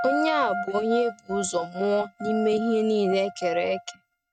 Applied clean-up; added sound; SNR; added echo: neural mask model RNNoise.